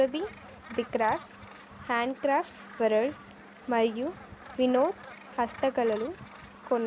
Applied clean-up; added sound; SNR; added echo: none; Gull, seagull; 19 dB; none.